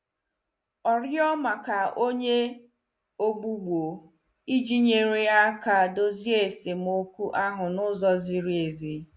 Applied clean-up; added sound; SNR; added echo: none; none; none; none.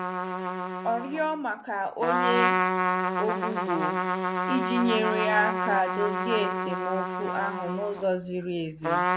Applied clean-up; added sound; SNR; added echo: none; Trumpet; -1 dB; none.